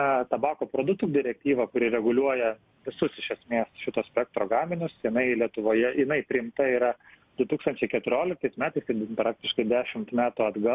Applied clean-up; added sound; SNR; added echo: none; none; none; none.